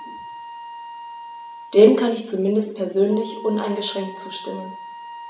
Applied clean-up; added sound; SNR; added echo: none; Wind instrument, woodwind instrument; 16 dB; none.